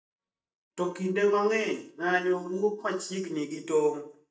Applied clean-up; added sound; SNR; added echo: neural mask model DeepFilterNet 3.